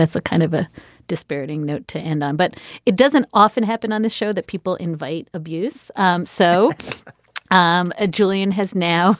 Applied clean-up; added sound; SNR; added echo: none; none; none; none.